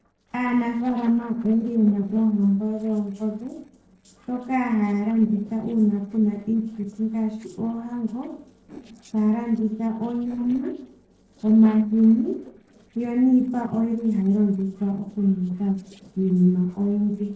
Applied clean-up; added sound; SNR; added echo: neural separator model SepFormer DNS4.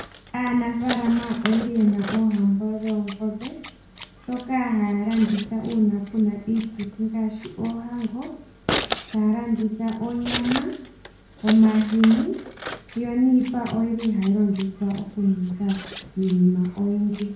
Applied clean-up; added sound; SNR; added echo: none; Scissors; 9 dB; reverberation time 0.6 s.